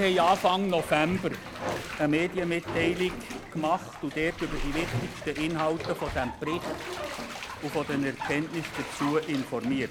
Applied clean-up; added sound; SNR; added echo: none; Bathtub (filling or washing); 7 dB; none.